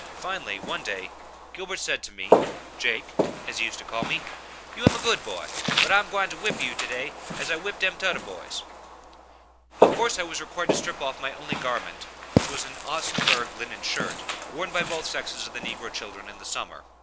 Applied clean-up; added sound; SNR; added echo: none; Walk, footsteps; -1 dB; none.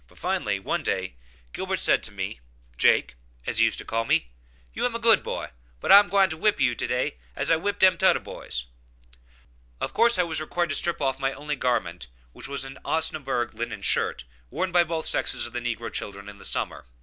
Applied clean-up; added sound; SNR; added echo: none; none; none; none.